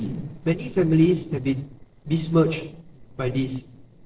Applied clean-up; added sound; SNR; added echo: neural separator model SepFormer DNS4.